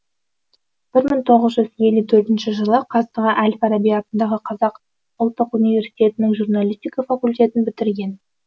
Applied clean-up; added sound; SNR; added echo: none; none; none; none.